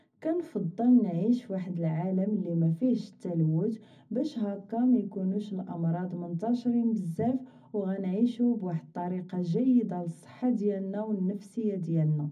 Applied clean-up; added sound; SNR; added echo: none; none; none; reverberation time 0.4 s.